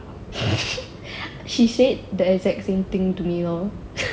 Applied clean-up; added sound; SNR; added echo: none; none; none; none.